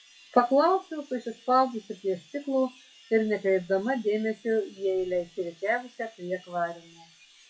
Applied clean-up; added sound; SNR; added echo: classical method WPE with log-MMSE.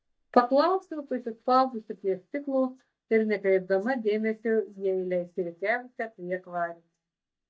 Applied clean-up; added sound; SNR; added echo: neural mask model DeepFilterNet 3.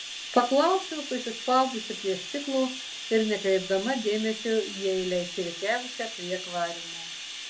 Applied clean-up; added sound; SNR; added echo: none; Bathtub (filling or washing); 10 dB; reverberation time 0.3 s.